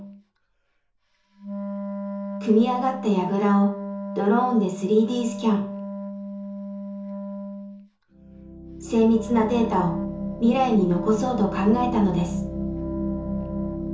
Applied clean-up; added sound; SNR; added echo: none; Wind instrument, woodwind instrument; 9 dB; reverberation time 0.6 s.